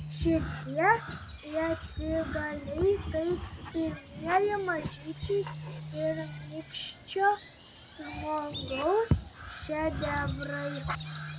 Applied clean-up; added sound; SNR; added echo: none; Crow; 12 dB; none.